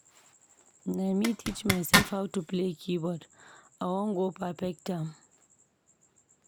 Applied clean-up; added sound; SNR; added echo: none; Zipper (clothing); -4 dB; none.